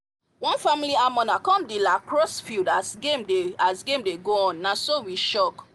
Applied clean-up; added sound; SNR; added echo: none; none; none; none.